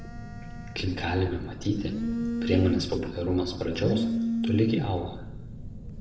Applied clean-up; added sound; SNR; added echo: none; Telephone; 2 dB; reverberation time 0.8 s.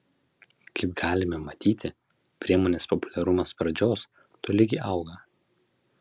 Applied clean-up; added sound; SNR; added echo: none; none; none; none.